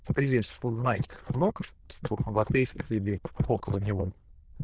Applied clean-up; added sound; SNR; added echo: neural diffusion model UNIVERSE++.